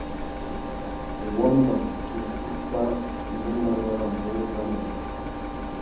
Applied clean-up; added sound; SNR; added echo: none; Engine; 4 dB; reverberation time 1.2 s.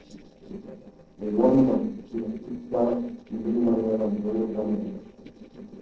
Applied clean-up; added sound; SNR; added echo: neural separator model SepFormer DNS4.